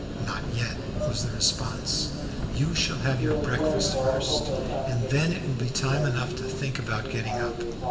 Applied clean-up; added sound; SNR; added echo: none; Subway, metro, underground; 0 dB; reverberation time 1.7 s.